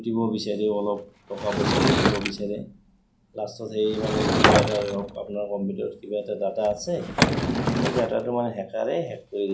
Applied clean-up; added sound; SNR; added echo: none; Sliding door / Wood; -1 dB; reverberation time 0.3 s.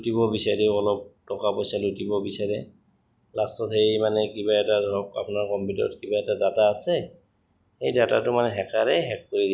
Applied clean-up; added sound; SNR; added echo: none; none; none; none.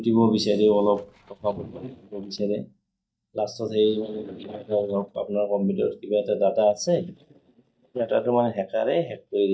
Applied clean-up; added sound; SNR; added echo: neural mask model DeepFilterNet 3.